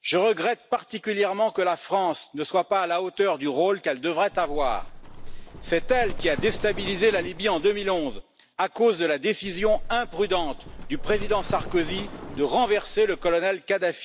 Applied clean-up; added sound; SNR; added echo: none; Livestock, farm animals, working animals; 8 dB; none.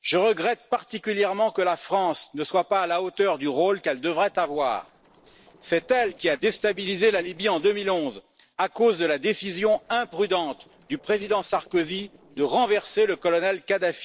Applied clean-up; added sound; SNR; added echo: neural separator model SepFormer DNS4.